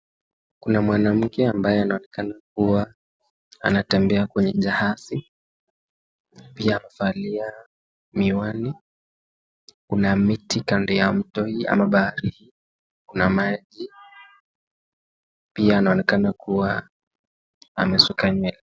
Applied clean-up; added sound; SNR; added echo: none; none; none; none.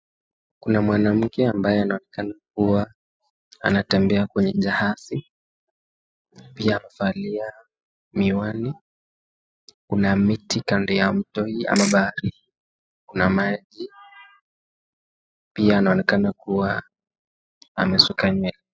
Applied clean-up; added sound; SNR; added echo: classical method spectral subtraction.